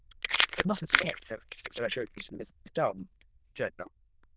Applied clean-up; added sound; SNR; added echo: neural diffusion model UNIVERSE++.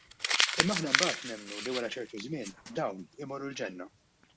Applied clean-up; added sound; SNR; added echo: none; Crumpling, crinkling; -3 dB; none.